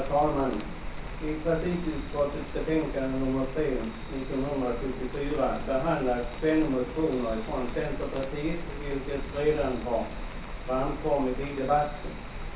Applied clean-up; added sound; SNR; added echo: none; Rain; 6 dB; reverberation time 0.6 s.